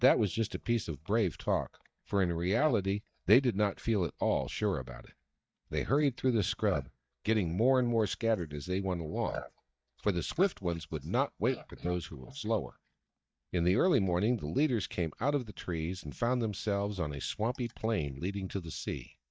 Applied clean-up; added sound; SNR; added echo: neural mask model DeepFilterNet 3.